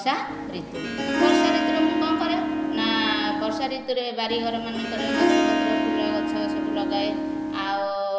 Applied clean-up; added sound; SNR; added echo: none; Harp; -3 dB; none.